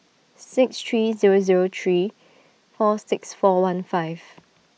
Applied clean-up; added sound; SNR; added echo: none; none; none; none.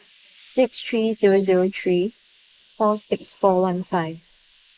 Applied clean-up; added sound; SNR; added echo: neural mask model Resemble Enhance denoiser.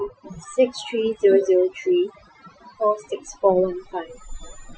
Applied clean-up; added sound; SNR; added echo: classical method Wiener filter.